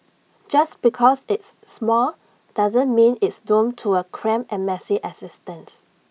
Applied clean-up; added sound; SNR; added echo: none; none; none; none.